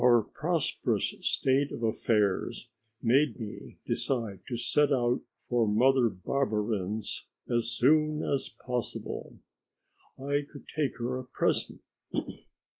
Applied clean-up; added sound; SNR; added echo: neural mask model Resemble Enhance denoiser.